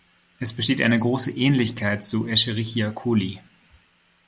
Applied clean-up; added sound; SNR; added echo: none; none; none; none.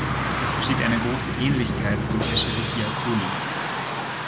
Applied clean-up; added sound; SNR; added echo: none; Drum + Car passing by / Traffic noise, roadway noise; -2 dB; none.